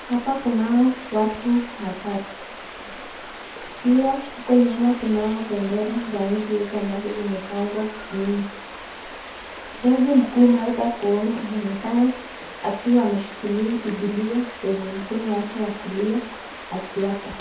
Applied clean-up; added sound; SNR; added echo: none; Stream; 14 dB; reverberation time 0.5 s.